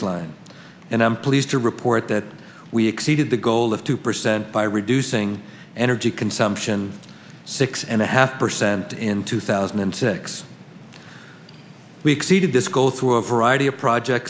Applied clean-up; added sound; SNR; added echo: none; none; none; none.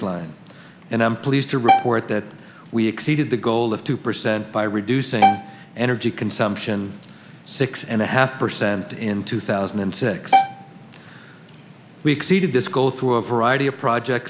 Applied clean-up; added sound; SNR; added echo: none; Bowed string instrument; 0 dB; none.